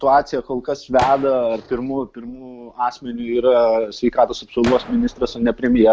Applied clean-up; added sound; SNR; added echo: none; Gunshot, gunfire; 15 dB; none.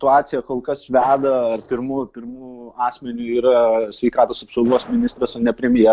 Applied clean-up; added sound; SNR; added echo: neural separator model SepFormer DNS4.